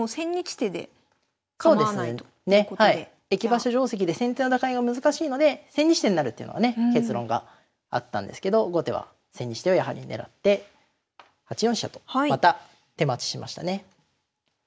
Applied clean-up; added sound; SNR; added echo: none; none; none; none.